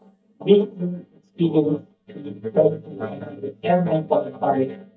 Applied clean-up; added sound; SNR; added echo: neural mask model DeepFilterNet 3.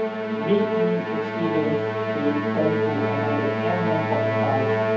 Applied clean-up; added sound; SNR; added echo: none; Musical instrument; -3 dB; reverberation time 0.6 s.